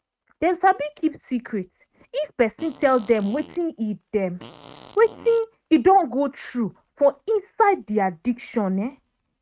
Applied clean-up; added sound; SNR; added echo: neural mask model RNNoise.